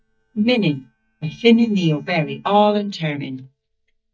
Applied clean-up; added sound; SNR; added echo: neural mask model DeepFilterNet 3.